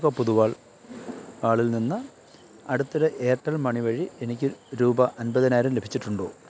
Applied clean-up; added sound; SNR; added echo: none; none; none; none.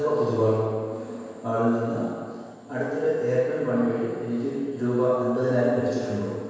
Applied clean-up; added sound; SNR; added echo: none; none; none; reverberation time 1.9 s.